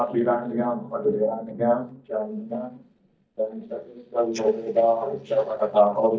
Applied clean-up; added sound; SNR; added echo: neural mask model DeepFilterNet 3.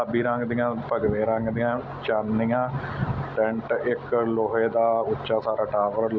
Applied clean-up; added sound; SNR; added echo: none; none; none; none.